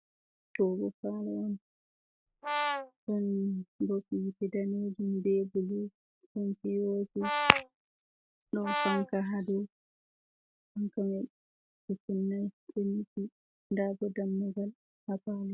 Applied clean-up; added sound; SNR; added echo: none; Brass instrument; 1 dB; none.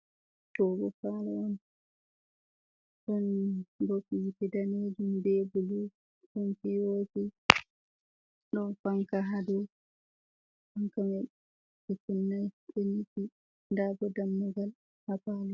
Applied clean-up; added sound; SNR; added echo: none; none; none; none.